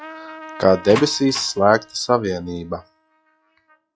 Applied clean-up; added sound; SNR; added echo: classical method log-MMSE.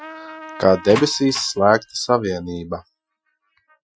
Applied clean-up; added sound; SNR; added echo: classical method Wiener filter.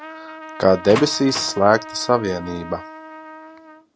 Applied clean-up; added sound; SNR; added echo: none; Door + Trumpet; 13 dB; none.